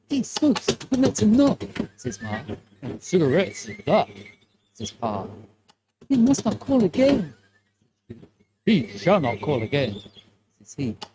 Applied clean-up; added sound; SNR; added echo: neural mask model RNNoise.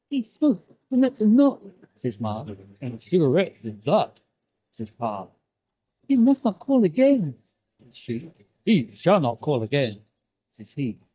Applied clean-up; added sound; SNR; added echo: neural mask model DeepFilterNet 3.